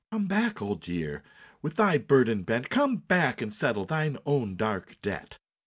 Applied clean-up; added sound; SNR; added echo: none; none; none; none.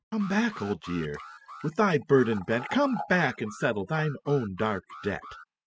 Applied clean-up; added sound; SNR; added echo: classical method spectral subtraction.